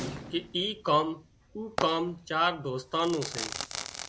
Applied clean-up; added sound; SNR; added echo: none; Crackle / Fireworks; 9 dB; none.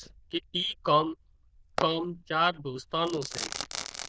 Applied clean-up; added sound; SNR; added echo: neural diffusion model UNIVERSE++.